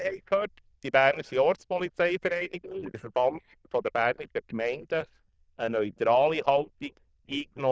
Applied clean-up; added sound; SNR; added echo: neural diffusion model UNIVERSE++.